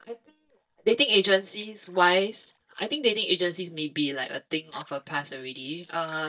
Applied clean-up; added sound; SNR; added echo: neural mask model DeepFilterNet 3.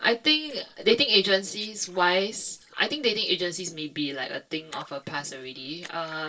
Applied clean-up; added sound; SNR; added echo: neural separator model SepFormer DNS4.